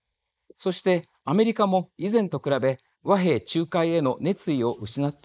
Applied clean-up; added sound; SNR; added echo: neural mask model Resemble Enhance denoiser.